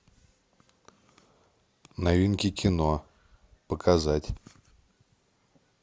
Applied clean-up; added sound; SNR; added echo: none; none; none; none.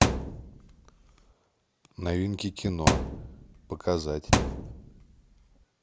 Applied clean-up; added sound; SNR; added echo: none; Thump, thud; -5 dB; none.